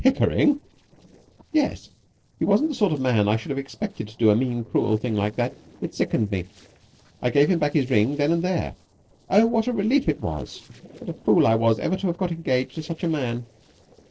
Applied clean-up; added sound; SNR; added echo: neural separator model SepFormer DNS4.